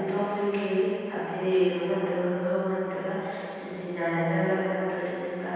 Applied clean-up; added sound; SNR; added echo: none; none; none; reverberation time 2.1 s.